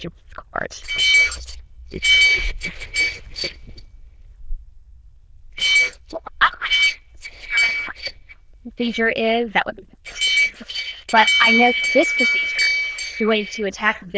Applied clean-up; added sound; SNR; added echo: neural diffusion model UNIVERSE++.